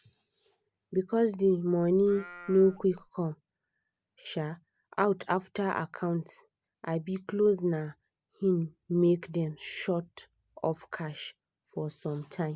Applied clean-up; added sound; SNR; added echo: none; Livestock, farm animals, working animals; 19 dB; none.